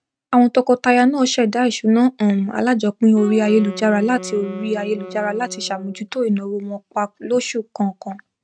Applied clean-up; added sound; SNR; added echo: neural mask model RNNoise.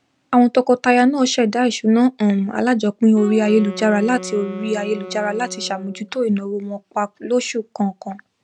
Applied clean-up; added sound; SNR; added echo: none; Wind instrument, woodwind instrument; 15 dB; none.